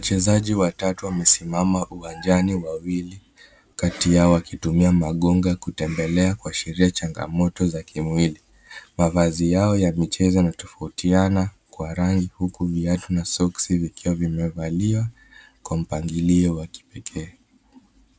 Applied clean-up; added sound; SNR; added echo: none; none; none; none.